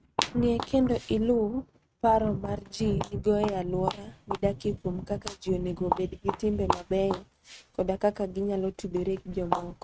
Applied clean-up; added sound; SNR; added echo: neural mask model RNNoise.